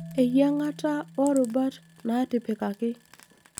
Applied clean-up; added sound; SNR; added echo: none; Marimba, xylophone + Frying (food); 19 dB; none.